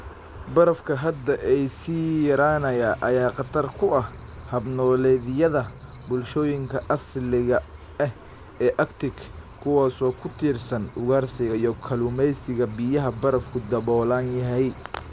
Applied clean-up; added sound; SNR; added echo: none; Squeak; 18 dB; none.